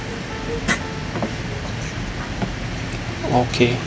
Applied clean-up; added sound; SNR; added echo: none; Piano; 20 dB; none.